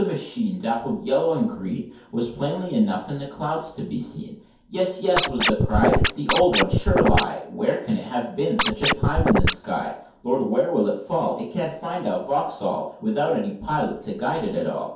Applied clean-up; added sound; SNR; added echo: none; Scratching (performance technique); -4 dB; reverberation time 0.6 s.